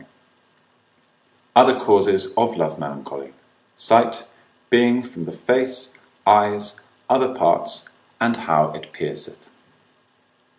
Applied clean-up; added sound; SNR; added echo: none; none; none; none.